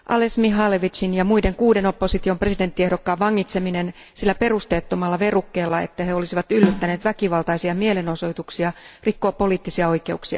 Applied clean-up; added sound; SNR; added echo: none; Snare drum; 1 dB; none.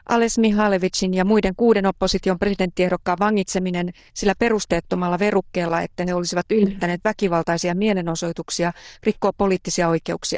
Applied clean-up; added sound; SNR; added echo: neural diffusion model UNIVERSE++.